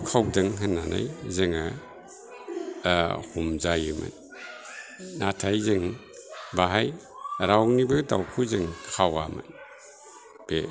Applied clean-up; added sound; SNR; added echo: none; none; none; none.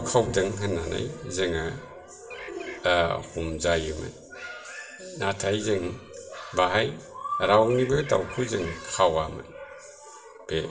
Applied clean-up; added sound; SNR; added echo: none; Bird; 15 dB; reverberation time 0.6 s.